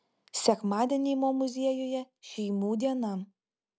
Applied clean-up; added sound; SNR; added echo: none; none; none; none.